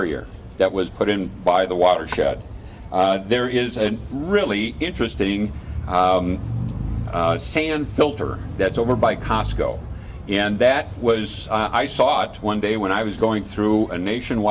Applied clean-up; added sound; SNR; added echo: none; none; none; none.